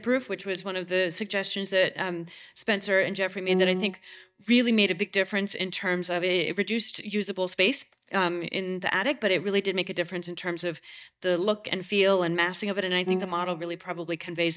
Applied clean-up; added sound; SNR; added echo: neural mask model DeepFilterNet 3.